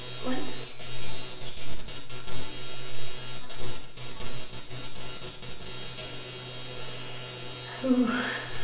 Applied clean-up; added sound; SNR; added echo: none; none; none; reverberation time 0.6 s.